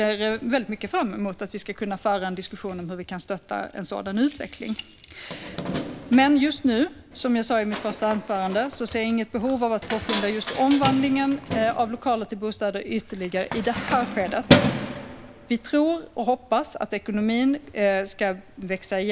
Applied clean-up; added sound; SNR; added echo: none; Keys jangling; 7 dB; none.